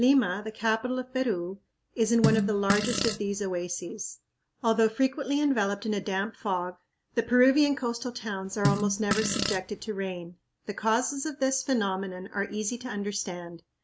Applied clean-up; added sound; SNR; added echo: none; Fart; 1 dB; none.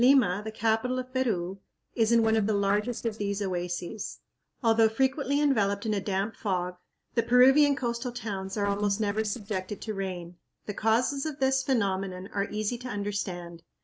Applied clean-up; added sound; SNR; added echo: neural separator model SepFormer DNS4.